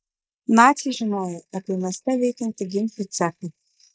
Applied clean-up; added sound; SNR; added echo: neural mask model Resemble Enhance denoiser.